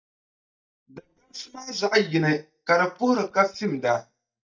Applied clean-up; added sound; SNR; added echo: neural mask model DeepFilterNet 3.